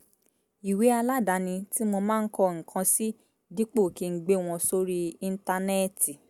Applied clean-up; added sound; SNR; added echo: none; none; none; none.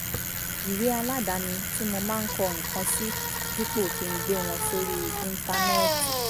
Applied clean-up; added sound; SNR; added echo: none; Bicycle; -2 dB; none.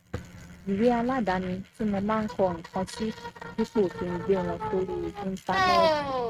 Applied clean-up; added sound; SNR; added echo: neural mask model RNNoise.